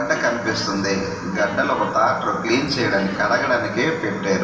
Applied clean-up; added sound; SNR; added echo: none; Squeak; 17 dB; reverberation time 2.4 s.